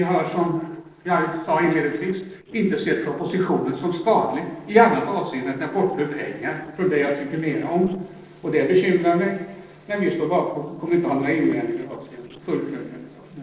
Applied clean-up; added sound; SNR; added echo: neural separator model SepFormer DNS4.